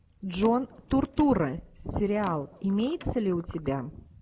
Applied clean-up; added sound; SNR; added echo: none; Door; 20 dB; none.